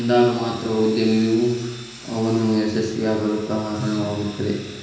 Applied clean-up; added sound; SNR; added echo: none; Sawing; 19 dB; reverberation time 1.1 s.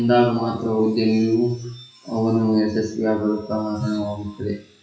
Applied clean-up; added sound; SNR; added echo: classical method WPE with log-MMSE.